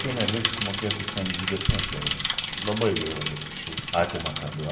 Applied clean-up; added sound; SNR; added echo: none; Bicycle; 0 dB; reverberation time 1.2 s.